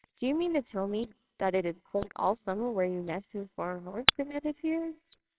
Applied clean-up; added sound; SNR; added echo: neural separator model SepFormer WHAMR!.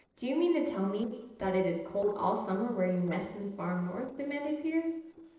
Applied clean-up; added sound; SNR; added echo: neural separator model SepFormer DNS4.